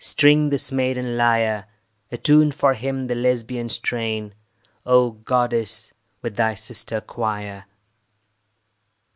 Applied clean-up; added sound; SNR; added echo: none; none; none; none.